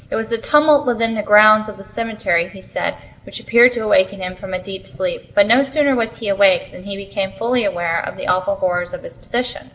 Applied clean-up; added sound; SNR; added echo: none; none; none; reverberation time 1.0 s.